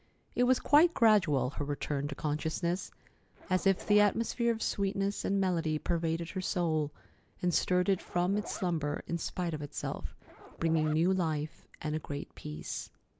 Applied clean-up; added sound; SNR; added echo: none; Zipper (clothing); 19 dB; none.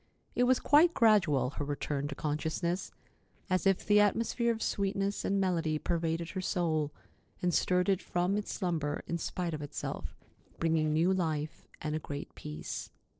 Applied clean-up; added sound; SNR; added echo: neural separator model SepFormer DNS4.